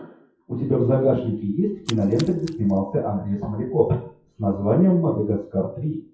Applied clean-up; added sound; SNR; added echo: classical method WPE with log-MMSE.